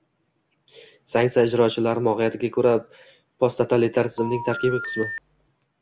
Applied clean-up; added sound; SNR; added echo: none; Telephone; 9 dB; none.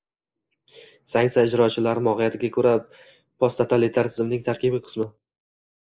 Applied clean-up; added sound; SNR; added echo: neural mask model Resemble Enhance denoiser.